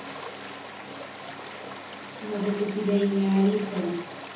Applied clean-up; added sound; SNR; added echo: none; Stream; 12 dB; reverberation time 1.3 s.